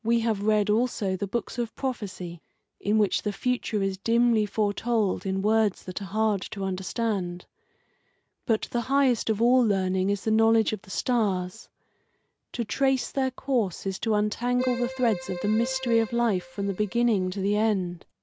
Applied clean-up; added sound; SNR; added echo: none; Keyboard (musical); 13 dB; none.